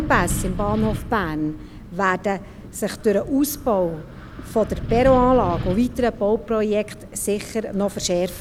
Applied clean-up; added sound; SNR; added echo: none; Wind; 9 dB; none.